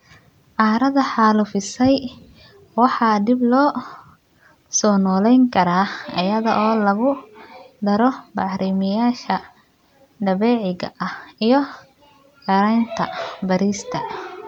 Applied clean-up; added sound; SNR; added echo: none; none; none; none.